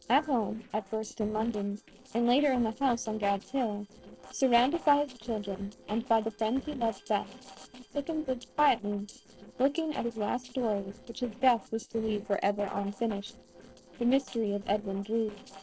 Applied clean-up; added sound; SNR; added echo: neural separator model SepFormer DNS4.